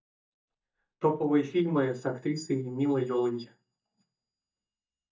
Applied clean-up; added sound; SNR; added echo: neural mask model DeepFilterNet 3.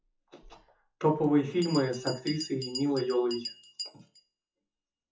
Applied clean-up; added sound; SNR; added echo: classical method WPE with log-MMSE.